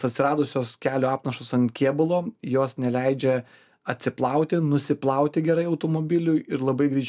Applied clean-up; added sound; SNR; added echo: none; none; none; none.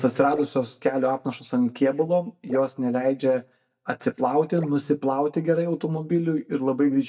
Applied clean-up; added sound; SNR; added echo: neural mask model DeepFilterNet 3.